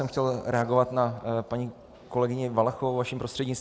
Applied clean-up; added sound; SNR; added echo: none; none; none; none.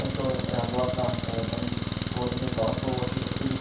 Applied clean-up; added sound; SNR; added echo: none; Engine; -2 dB; reverberation time 0.7 s.